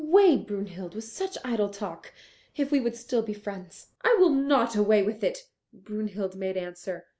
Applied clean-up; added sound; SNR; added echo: none; none; none; none.